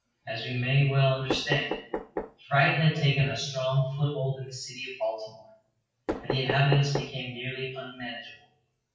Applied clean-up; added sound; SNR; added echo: classical method WPE with log-MMSE.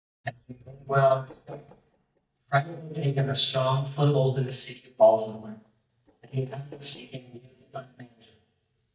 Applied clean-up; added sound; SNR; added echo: neural mask model DeepFilterNet 3.